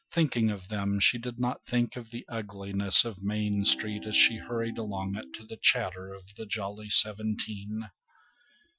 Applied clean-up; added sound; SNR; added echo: classical method Wiener filter.